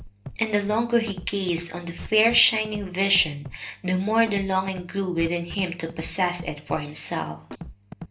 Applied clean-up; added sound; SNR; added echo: none; Scratching (performance technique); 15 dB; reverberation time 0.3 s.